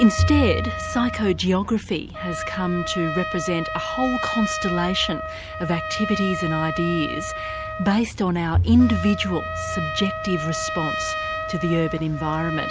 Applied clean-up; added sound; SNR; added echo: none; Bowed string instrument + Trumpet; 4 dB; none.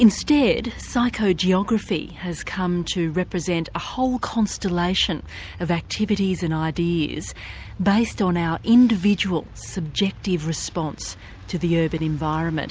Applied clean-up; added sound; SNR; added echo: none; none; none; none.